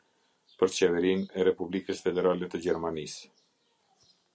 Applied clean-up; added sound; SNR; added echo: none; none; none; none.